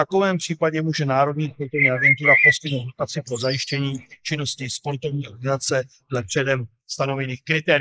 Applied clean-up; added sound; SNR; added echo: neural mask model Resemble Enhance denoiser.